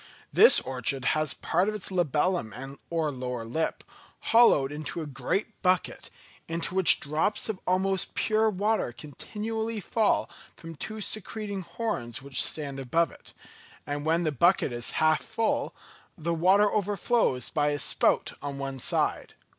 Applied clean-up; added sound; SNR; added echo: none; none; none; none.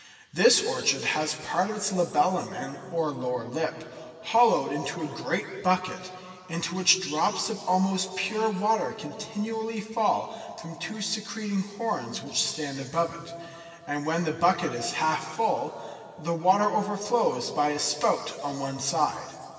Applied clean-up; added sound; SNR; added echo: none; none; none; reverberation time 2.4 s.